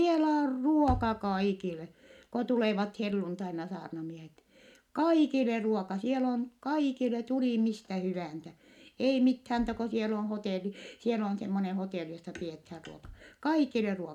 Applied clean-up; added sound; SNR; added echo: none; none; none; none.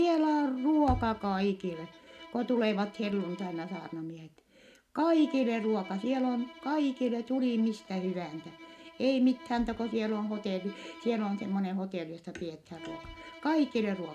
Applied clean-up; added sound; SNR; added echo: none; Bowed string instrument; 19 dB; none.